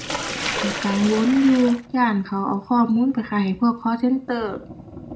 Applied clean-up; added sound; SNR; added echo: none; Sink (filling or washing); 11 dB; reverberation time 0.3 s.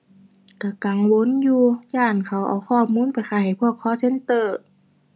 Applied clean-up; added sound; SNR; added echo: none; none; none; none.